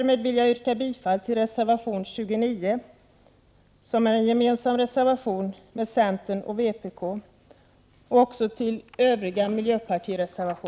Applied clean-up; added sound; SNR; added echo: none; none; none; none.